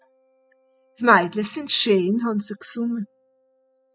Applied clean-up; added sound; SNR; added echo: classical method spectral subtraction.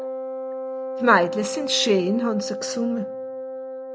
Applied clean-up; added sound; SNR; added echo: none; Wind instrument, woodwind instrument; 6 dB; none.